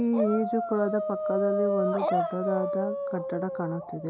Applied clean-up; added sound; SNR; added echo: none; Dog; 1 dB; none.